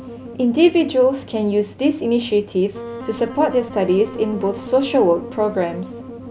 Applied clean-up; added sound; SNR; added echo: none; Wind instrument, woodwind instrument; 15 dB; none.